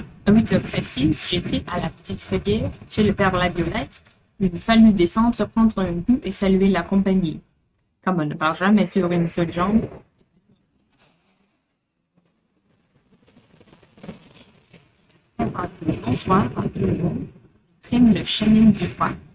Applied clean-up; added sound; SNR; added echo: neural mask model RNNoise.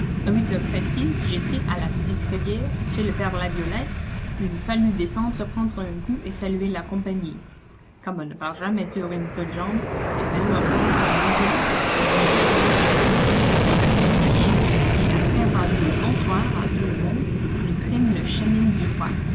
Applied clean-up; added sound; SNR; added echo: none; Fixed-wing aircraft, airplane; -5 dB; none.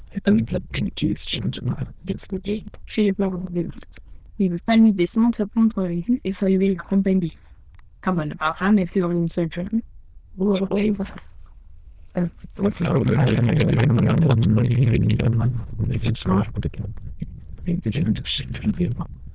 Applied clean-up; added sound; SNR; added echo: neural diffusion model UNIVERSE++.